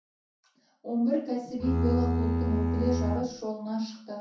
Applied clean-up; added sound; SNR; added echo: none; Bowed string instrument; -4 dB; reverberation time 0.6 s.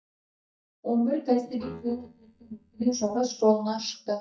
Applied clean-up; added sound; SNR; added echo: neural mask model DeepFilterNet 3.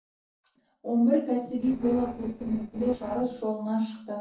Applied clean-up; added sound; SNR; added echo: neural separator model SepFormer DNS4.